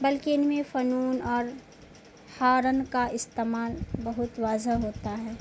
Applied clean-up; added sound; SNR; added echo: none; none; none; none.